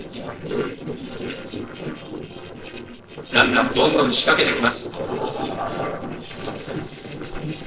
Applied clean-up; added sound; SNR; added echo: neural separator model SepFormer DNS4.